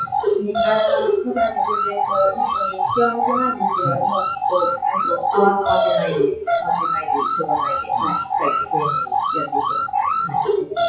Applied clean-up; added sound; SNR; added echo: classical method WPE with log-MMSE.